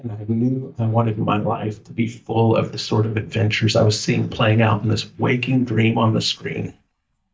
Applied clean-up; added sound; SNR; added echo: neural mask model DeepFilterNet 3.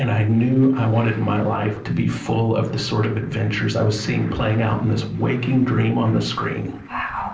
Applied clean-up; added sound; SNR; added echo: neural separator model SepFormer DNS4.